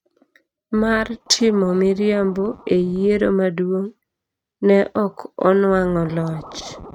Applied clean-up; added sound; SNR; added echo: neural mask model RNNoise.